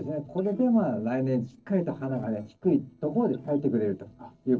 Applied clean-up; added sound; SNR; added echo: neural separator model SepFormer DNS4.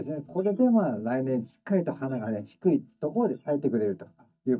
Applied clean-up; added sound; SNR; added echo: neural mask model DeepFilterNet 3.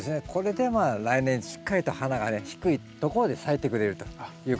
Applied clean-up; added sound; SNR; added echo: none; none; none; none.